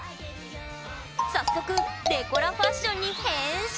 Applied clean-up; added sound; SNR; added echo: none; Marimba, xylophone; -1 dB; none.